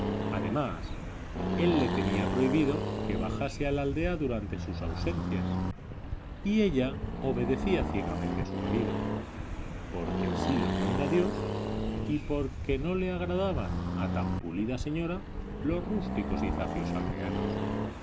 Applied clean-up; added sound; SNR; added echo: none; Accelerating, revving, vroom; 0 dB; none.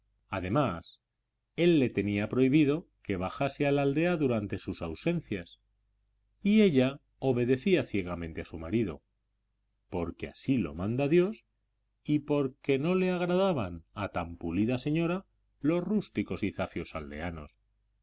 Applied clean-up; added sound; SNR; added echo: none; none; none; none.